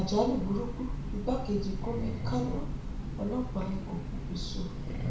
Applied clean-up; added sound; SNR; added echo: none; Train; 1 dB; reverberation time 0.6 s.